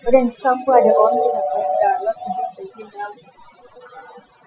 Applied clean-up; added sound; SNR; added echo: classical method Wiener filter.